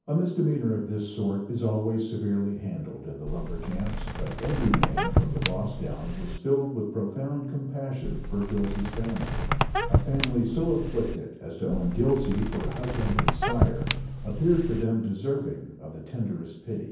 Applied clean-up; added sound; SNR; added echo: none; Squeak; -1 dB; reverberation time 0.9 s.